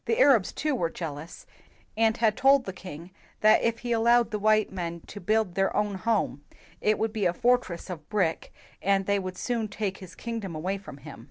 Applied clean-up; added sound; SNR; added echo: none; none; none; none.